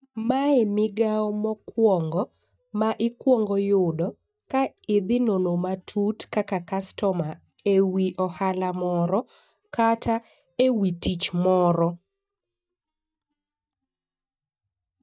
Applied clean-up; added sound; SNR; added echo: neural mask model DeepFilterNet 3.